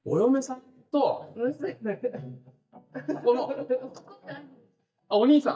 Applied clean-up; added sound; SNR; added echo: neural mask model DeepFilterNet 3.